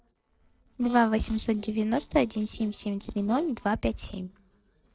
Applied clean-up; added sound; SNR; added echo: neural separator model SepFormer DNS4.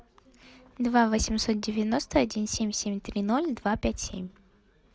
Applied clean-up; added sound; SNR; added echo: none; none; none; none.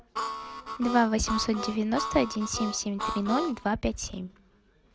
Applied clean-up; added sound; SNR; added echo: none; Harmonica; 6 dB; none.